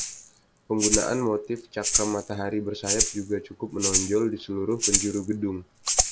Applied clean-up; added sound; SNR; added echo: none; Rattle (instrument); 0 dB; none.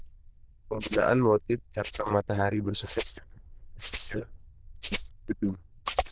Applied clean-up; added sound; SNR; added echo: neural diffusion model UNIVERSE++.